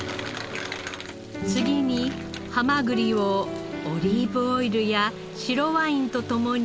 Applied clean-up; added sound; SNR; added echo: none; Bowed string instrument; 11 dB; none.